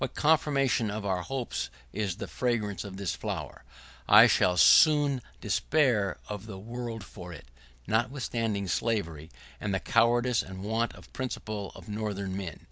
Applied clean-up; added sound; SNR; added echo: none; none; none; none.